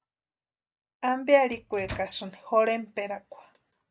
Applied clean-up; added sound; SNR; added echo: none; Microwave oven; 16 dB; none.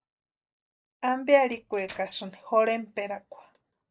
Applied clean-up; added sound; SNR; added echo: neural separator model SepFormer DNS4.